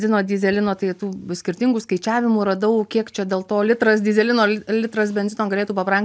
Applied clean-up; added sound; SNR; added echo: none; none; none; none.